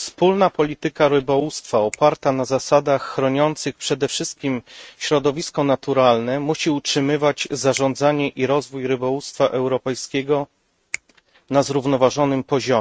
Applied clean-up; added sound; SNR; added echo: neural mask model RNNoise.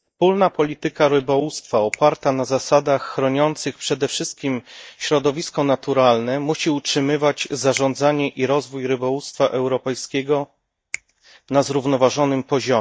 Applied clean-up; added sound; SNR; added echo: neural mask model DeepFilterNet 3.